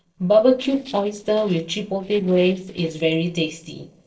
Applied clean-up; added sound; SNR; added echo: neural separator model SepFormer DNS4.